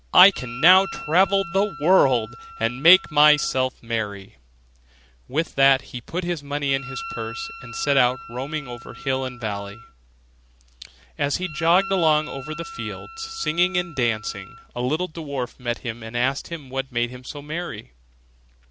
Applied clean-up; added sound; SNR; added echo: none; Wind instrument, woodwind instrument; 13 dB; none.